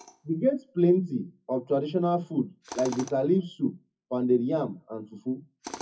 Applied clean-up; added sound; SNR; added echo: classical method WPE with log-MMSE.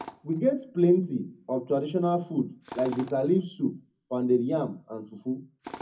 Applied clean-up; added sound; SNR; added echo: none; Tools; 19 dB; reverberation time 0.3 s.